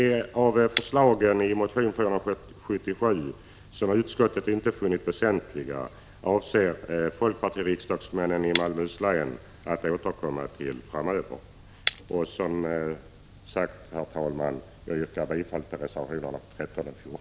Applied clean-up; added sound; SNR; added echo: none; Shatter; 12 dB; none.